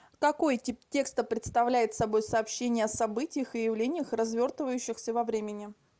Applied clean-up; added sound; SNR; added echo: none; none; none; none.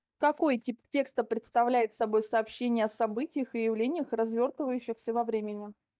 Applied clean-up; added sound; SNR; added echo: neural mask model DeepFilterNet 3.